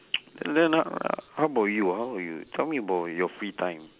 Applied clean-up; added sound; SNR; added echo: none; none; none; none.